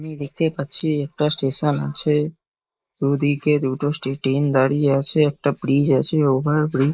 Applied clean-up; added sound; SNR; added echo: neural mask model Resemble Enhance denoiser.